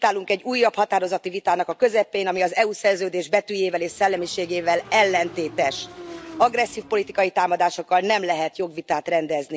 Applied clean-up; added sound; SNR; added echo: none; Motorcycle / Engine; 18 dB; none.